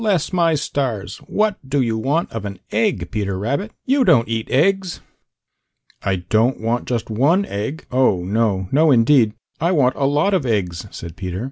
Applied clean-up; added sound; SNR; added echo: none; none; none; none.